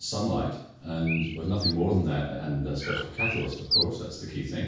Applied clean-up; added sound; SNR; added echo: none; Bird; 4 dB; reverberation time 0.6 s.